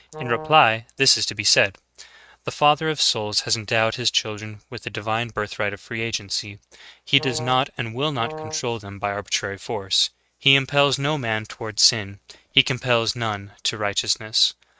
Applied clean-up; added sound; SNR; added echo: neural mask model RNNoise.